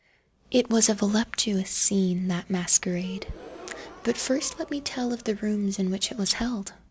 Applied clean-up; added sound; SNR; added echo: none; Gasp; 20 dB; none.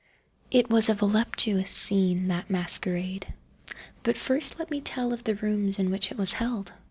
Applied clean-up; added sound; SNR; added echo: none; none; none; none.